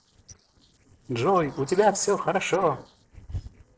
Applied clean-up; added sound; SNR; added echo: neural separator model SepFormer DNS4.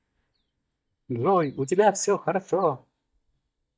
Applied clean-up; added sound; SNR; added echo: neural mask model DeepFilterNet 3.